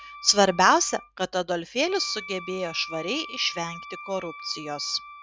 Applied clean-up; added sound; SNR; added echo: none; Wind instrument, woodwind instrument; 15 dB; none.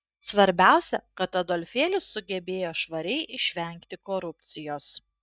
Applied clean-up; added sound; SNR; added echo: neural mask model DeepFilterNet 3.